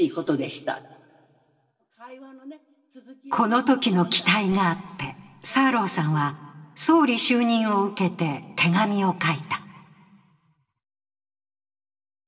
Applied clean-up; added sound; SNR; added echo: none; none; none; reverberation time 1.4 s.